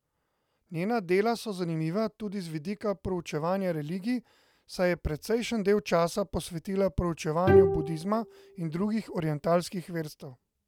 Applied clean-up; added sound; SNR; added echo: none; Bowed string instrument; -1 dB; none.